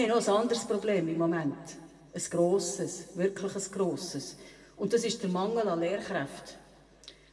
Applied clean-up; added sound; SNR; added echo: none; none; none; reverberation time 1.4 s.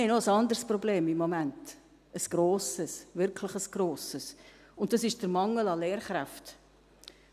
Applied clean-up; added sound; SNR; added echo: none; none; none; none.